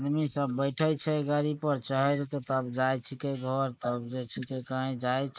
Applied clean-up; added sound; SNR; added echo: neural mask model Resemble Enhance denoiser.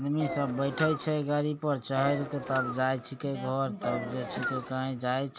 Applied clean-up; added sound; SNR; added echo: none; Engine; 8 dB; none.